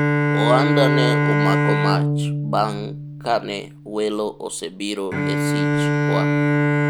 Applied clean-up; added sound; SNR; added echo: none; Bowed string instrument; -5 dB; none.